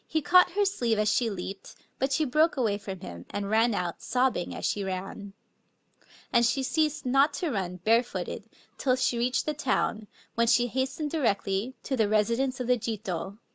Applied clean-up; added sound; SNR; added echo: none; none; none; none.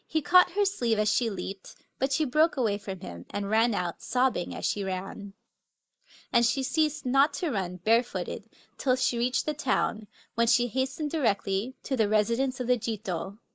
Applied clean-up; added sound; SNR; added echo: neural mask model Resemble Enhance denoiser.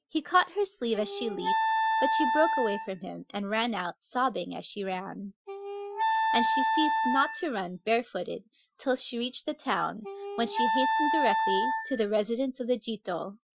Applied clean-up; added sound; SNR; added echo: classical method Wiener filter.